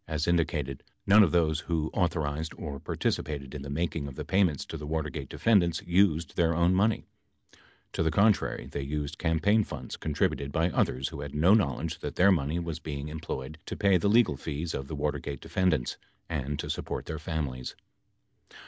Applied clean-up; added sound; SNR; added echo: none; none; none; none.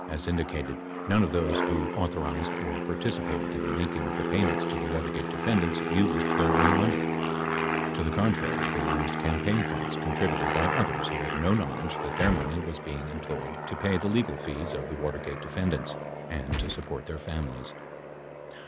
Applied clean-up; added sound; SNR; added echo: none; Aircraft + Gunshot, gunfire; 0 dB; none.